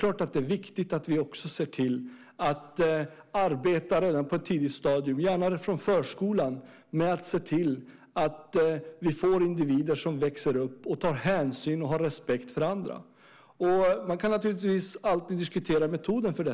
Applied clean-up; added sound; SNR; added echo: none; none; none; none.